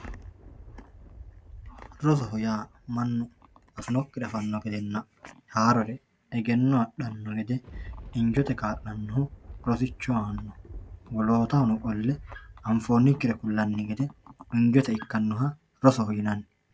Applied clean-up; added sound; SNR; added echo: none; Thunder; 20 dB; none.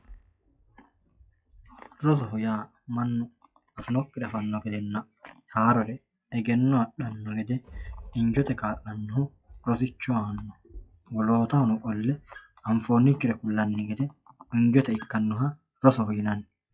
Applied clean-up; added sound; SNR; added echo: classical method log-MMSE.